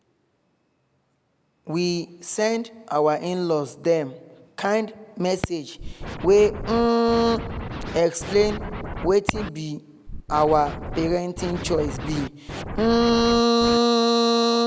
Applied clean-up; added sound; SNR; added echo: none; Scratching (performance technique); 9 dB; none.